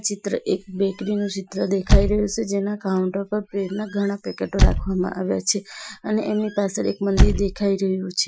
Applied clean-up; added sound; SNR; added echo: classical method Wiener filter.